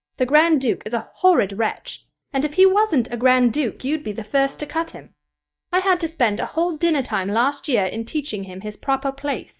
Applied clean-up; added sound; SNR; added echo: neural mask model DeepFilterNet 3.